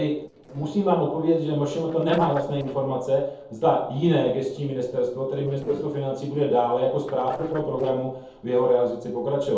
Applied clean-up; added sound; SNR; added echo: neural separator model SepFormer DNS4.